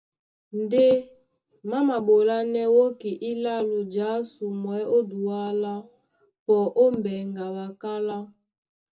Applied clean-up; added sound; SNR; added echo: none; none; none; reverberation time 0.2 s.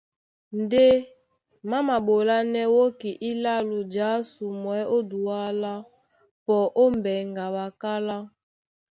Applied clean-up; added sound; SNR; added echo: none; none; none; none.